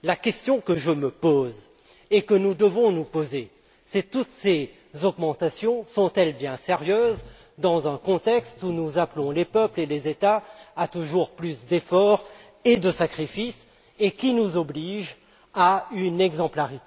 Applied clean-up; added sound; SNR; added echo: none; none; none; none.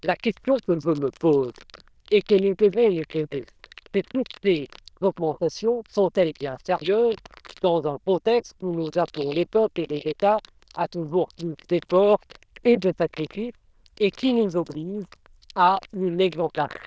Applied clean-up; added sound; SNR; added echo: neural diffusion model UNIVERSE++.